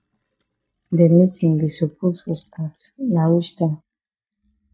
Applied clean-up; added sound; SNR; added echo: neural mask model DeepFilterNet 3.